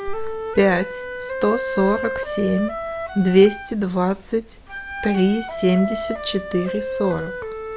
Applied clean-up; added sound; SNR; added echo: none; Wind instrument, woodwind instrument; 8 dB; none.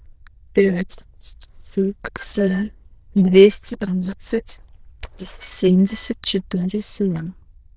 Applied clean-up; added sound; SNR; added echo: neural diffusion model UNIVERSE++.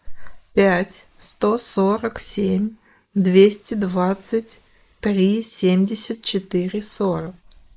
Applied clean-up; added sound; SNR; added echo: neural mask model Resemble Enhance denoiser.